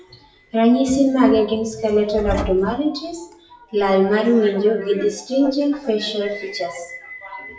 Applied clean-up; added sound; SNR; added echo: classical method WPE with log-MMSE.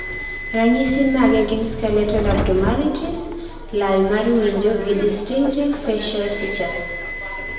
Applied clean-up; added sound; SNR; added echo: none; Subway, metro, underground; 8 dB; reverberation time 1.0 s.